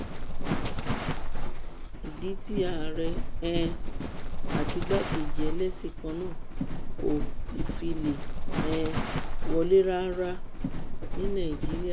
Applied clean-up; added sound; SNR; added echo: none; Livestock, farm animals, working animals; -5 dB; none.